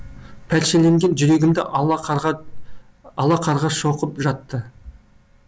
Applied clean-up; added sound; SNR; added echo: none; none; none; none.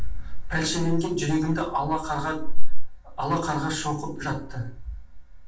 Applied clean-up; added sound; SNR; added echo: none; none; none; reverberation time 0.4 s.